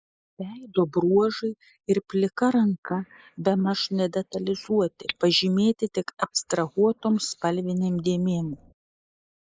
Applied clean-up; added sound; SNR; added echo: neural mask model Resemble Enhance denoiser.